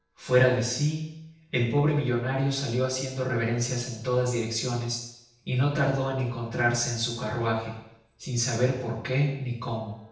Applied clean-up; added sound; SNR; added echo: neural separator model SepFormer DNS4.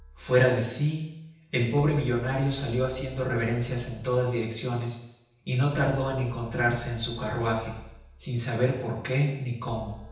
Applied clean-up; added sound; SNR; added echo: none; Keyboard (musical); 19 dB; reverberation time 0.9 s.